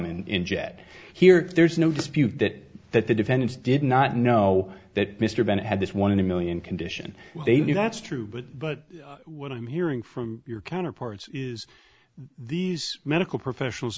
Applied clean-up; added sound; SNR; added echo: none; none; none; none.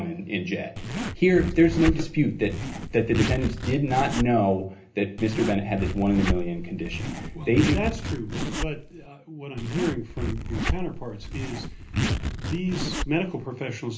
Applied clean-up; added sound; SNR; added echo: none; Zipper (clothing); 4 dB; reverberation time 0.3 s.